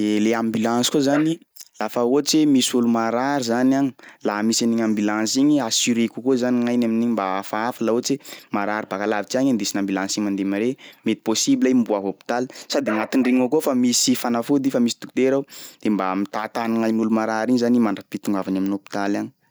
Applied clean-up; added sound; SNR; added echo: neural mask model DeepFilterNet 3.